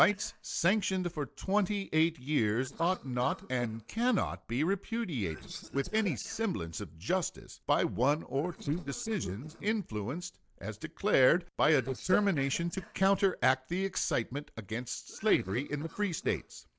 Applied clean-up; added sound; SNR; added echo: neural separator model SepFormer DNS4.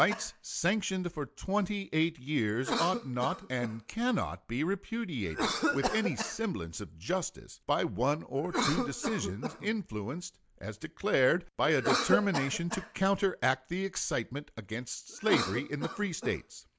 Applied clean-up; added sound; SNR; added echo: none; Cough; 7 dB; none.